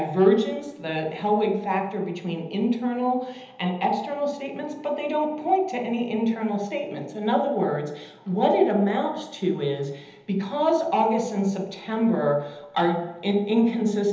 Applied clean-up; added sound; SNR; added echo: none; none; none; reverberation time 0.9 s.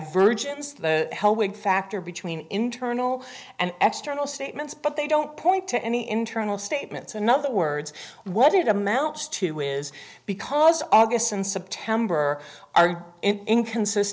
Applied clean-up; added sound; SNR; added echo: none; none; none; none.